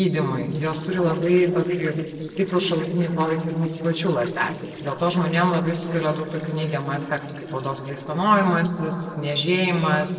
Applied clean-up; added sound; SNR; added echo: neural separator model SepFormer DNS4.